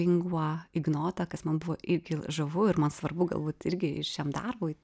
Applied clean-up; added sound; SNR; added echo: none; none; none; none.